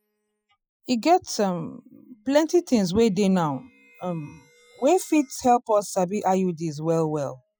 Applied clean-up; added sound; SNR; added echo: classical method Wiener filter.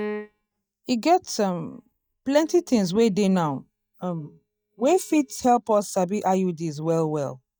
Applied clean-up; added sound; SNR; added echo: neural mask model DeepFilterNet 3.